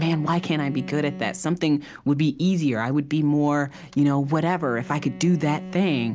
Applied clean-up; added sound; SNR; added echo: none; Bowed string instrument; 17 dB; none.